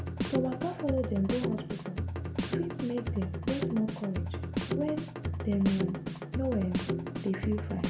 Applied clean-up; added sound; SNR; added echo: none; Drum kit; 0 dB; reverberation time 0.6 s.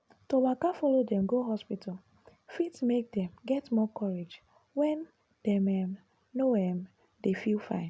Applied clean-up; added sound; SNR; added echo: none; none; none; none.